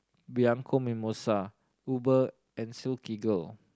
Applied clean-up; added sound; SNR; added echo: none; none; none; none.